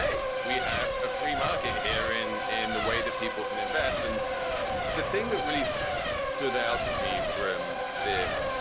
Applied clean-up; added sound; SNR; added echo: none; Race car, auto racing / Accelerating, revving, vroom / Mechanisms; -4 dB; none.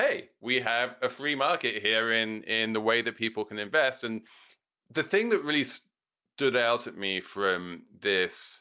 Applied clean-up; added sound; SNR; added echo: none; none; none; none.